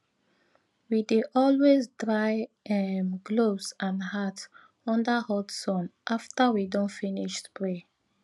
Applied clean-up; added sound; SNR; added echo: none; none; none; none.